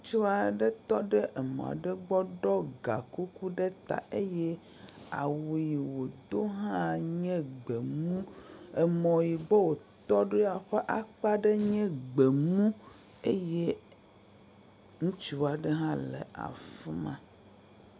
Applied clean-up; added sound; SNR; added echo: none; none; none; none.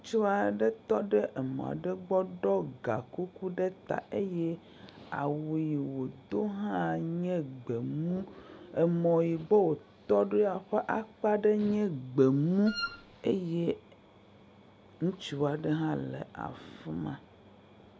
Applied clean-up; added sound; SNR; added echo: none; Wind instrument, woodwind instrument; 8 dB; none.